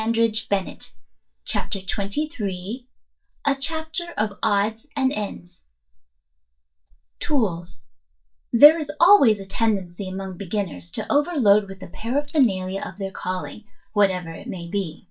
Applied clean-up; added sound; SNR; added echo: neural mask model DeepFilterNet 3.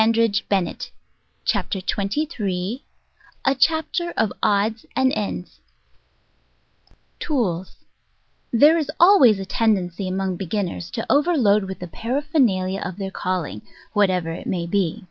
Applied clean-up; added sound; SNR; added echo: none; none; none; none.